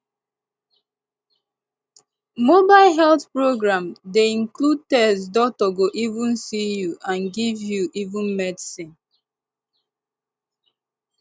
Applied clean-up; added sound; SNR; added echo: none; none; none; none.